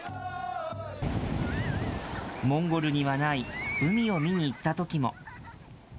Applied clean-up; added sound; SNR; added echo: none; none; none; none.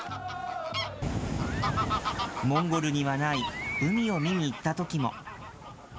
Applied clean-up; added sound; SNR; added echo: none; Fowl; 7 dB; none.